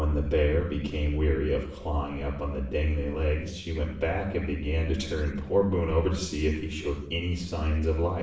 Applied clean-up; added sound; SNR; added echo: none; none; none; reverberation time 0.7 s.